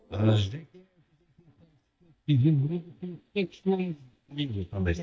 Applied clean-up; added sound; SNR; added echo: neural mask model DeepFilterNet 3.